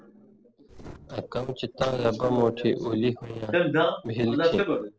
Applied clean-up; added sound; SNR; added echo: neural separator model SepFormer DNS4.